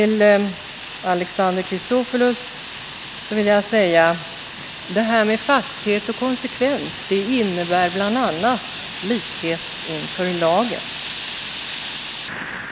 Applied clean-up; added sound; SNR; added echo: none; Fire; 9 dB; none.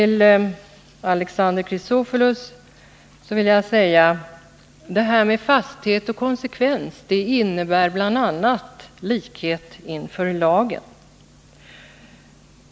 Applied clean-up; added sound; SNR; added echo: none; none; none; none.